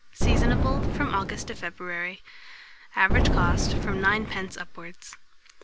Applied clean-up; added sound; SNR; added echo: none; Boom; -5 dB; none.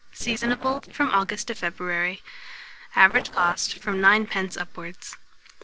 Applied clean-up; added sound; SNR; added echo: neural separator model SepFormer DNS4.